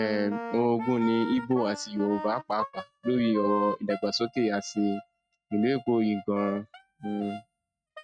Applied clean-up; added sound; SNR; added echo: neural mask model RNNoise.